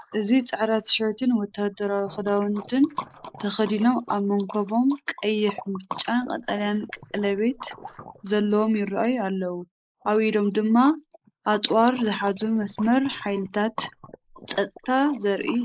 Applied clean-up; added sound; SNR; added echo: neural mask model Resemble Enhance denoiser.